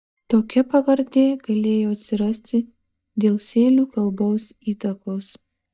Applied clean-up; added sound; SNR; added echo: neural mask model DeepFilterNet 3.